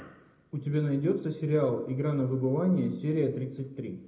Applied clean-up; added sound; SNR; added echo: none; none; none; reverberation time 0.7 s.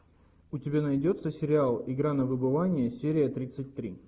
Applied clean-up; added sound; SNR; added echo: none; none; none; none.